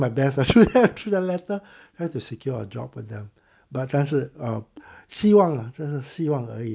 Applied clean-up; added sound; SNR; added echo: none; none; none; none.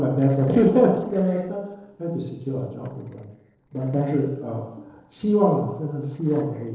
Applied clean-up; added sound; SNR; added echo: neural separator model SepFormer DNS4.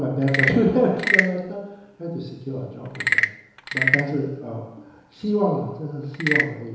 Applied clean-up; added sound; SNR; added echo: none; Wood / Percussion / Frog; 2 dB; reverberation time 1.0 s.